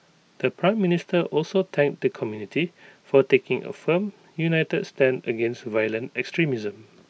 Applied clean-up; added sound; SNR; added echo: none; none; none; none.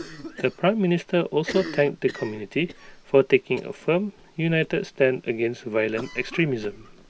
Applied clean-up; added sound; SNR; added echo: none; Cough; 16 dB; none.